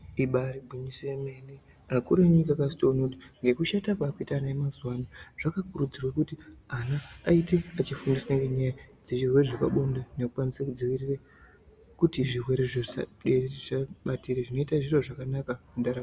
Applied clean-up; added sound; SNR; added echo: none; none; none; none.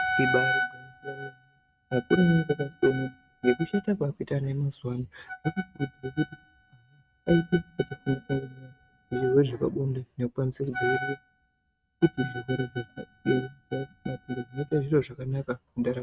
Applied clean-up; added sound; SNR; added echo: neural mask model RNNoise.